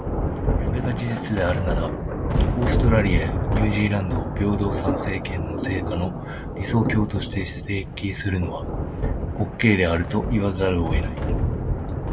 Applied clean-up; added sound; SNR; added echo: none; Thunder; -1 dB; none.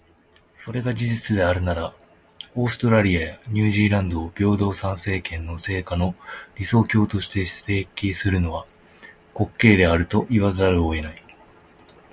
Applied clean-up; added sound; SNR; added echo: none; none; none; none.